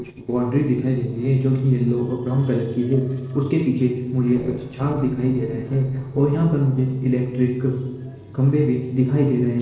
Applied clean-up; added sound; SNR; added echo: neural separator model SepFormer DNS4.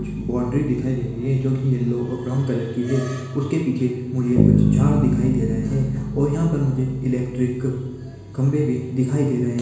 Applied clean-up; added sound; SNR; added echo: none; Bass guitar; 4 dB; reverberation time 1.1 s.